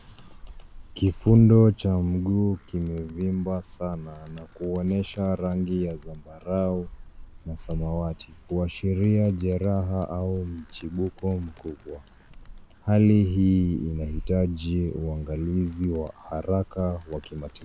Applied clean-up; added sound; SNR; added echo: none; Animal; 18 dB; none.